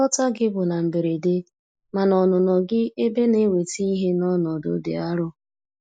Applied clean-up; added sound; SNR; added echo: neural mask model Resemble Enhance denoiser.